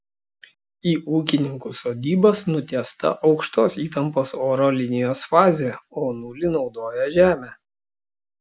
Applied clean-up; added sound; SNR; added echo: none; none; none; none.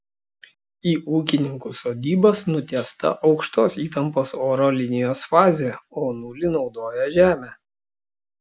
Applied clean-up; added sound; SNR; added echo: none; Hi-hat; 14 dB; none.